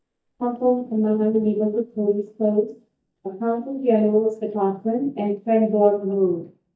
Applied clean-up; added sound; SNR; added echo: neural mask model DeepFilterNet 3.